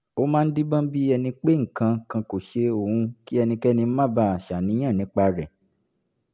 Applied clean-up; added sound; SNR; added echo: none; none; none; none.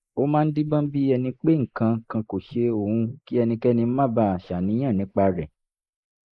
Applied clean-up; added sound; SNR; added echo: neural mask model Resemble Enhance denoiser.